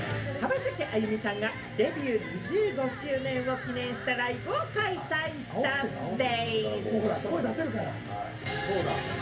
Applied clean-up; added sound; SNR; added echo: none; Wind instrument, woodwind instrument; 18 dB; reverberation time 0.3 s.